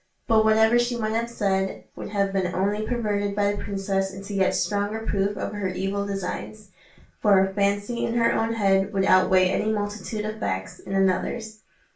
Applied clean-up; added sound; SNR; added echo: none; none; none; reverberation time 0.3 s.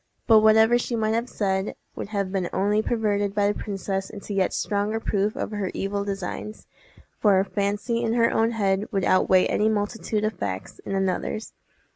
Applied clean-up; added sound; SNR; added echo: none; none; none; none.